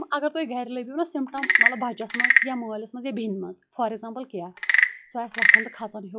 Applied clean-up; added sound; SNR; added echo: classical method log-MMSE.